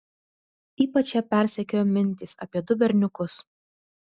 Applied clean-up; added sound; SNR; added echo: none; none; none; none.